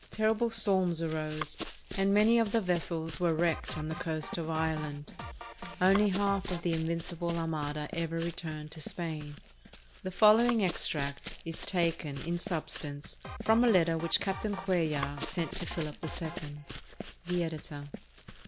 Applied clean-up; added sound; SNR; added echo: none; Drum kit + Run; 11 dB; none.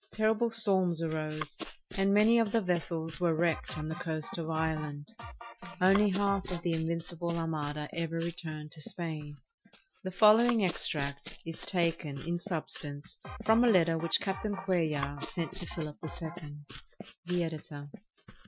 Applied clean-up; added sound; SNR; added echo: classical method Wiener filter.